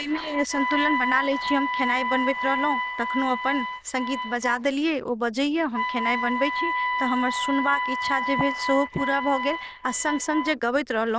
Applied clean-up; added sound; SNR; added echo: neural diffusion model UNIVERSE++.